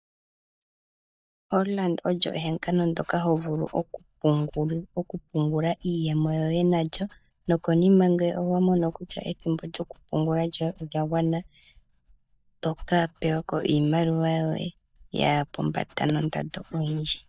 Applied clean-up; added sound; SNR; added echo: neural mask model DeepFilterNet 3.